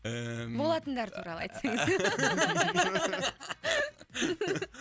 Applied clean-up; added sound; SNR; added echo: none; none; none; none.